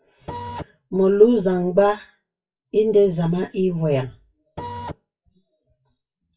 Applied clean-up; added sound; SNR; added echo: classical method WPE with log-MMSE.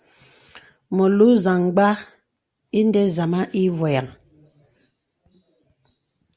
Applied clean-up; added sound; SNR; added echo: none; none; none; none.